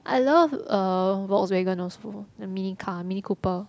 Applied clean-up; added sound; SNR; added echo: none; none; none; none.